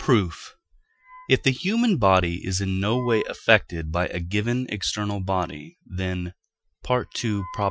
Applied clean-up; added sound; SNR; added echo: classical method Wiener filter.